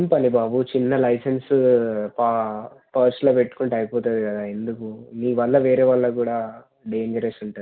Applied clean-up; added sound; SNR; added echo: none; none; none; none.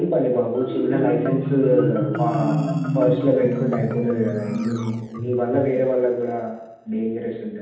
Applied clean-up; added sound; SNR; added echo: none; Marimba, xylophone; 4 dB; reverberation time 0.8 s.